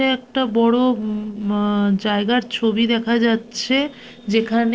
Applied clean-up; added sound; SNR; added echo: neural separator model SepFormer DNS4.